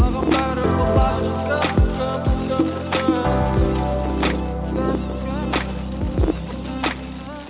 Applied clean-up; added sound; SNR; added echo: none; Wind; 13 dB; none.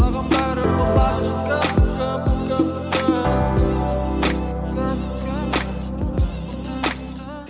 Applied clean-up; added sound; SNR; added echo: none; none; none; none.